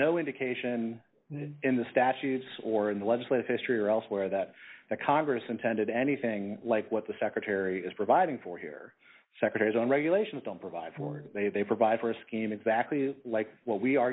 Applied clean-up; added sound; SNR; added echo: neural mask model Resemble Enhance denoiser.